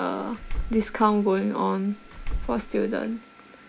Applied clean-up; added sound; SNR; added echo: none; Slam; 7 dB; none.